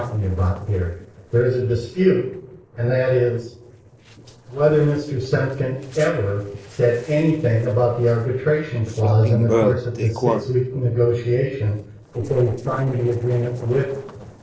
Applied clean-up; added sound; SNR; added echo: neural separator model SepFormer DNS4.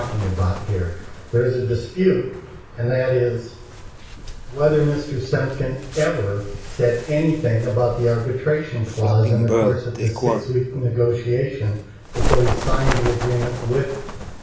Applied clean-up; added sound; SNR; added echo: none; Bird; 6 dB; reverberation time 0.6 s.